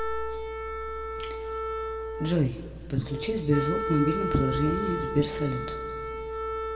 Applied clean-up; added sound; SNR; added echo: none; Wind instrument, woodwind instrument; 3 dB; reverberation time 2.4 s.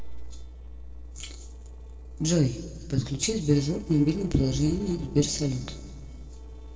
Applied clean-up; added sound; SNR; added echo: neural separator model SepFormer DNS4.